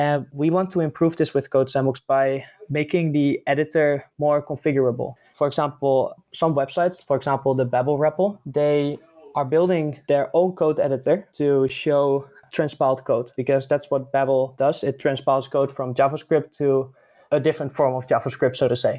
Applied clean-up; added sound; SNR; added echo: none; none; none; none.